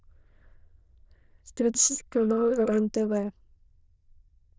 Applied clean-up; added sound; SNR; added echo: neural diffusion model UNIVERSE++.